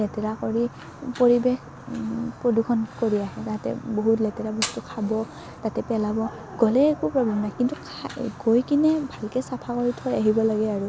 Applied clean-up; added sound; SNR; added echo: none; Fire; 16 dB; none.